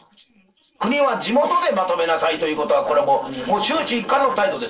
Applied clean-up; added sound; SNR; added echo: neural separator model SepFormer DNS4.